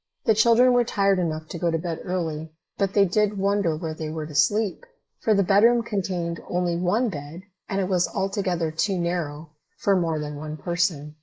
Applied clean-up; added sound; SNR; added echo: neural mask model Resemble Enhance denoiser.